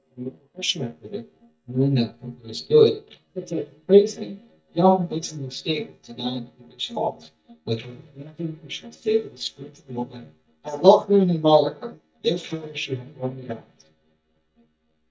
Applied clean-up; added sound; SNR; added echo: neural mask model DeepFilterNet 3.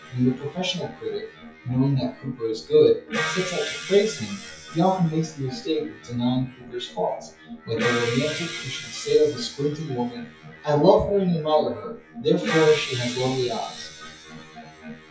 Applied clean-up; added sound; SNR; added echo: classical method WPE with log-MMSE.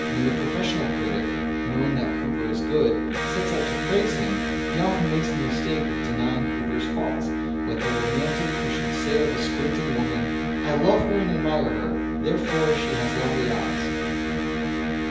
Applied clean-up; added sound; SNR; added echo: none; Electric guitar; -1 dB; reverberation time 0.8 s.